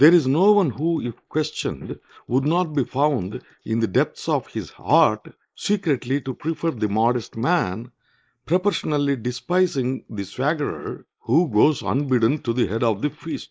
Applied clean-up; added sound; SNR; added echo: neural mask model Resemble Enhance denoiser.